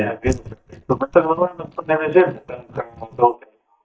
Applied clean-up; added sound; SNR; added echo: neural mask model DeepFilterNet 3.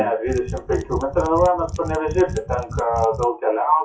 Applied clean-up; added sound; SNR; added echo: classical method WPE with log-MMSE.